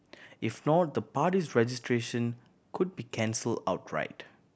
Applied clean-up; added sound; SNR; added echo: none; none; none; none.